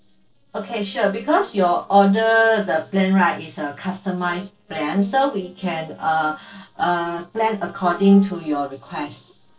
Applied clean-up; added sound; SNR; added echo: neural separator model SepFormer DNS4.